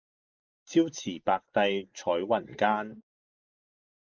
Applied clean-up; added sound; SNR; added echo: neural mask model Resemble Enhance denoiser.